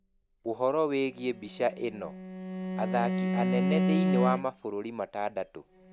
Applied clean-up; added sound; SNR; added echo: none; Bowed string instrument; 0 dB; none.